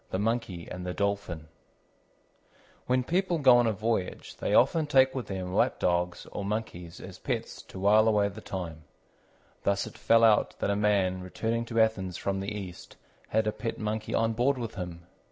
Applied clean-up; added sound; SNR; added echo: none; none; none; none.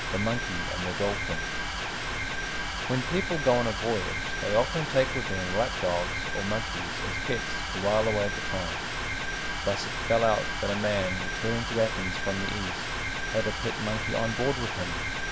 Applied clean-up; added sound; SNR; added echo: none; Mechanisms; 1 dB; none.